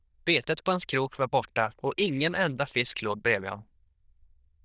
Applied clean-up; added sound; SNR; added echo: neural diffusion model UNIVERSE++.